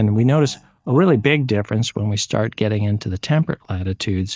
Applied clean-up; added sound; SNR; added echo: neural mask model DeepFilterNet 3.